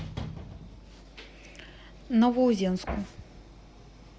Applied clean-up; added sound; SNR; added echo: none; none; none; none.